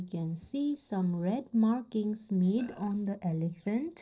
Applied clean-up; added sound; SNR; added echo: neural separator model SepFormer DNS4.